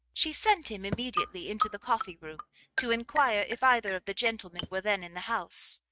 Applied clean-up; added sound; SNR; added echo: neural mask model RNNoise.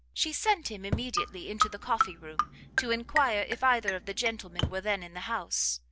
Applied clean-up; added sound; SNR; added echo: none; Thump, thud + Marimba, xylophone; 2 dB; none.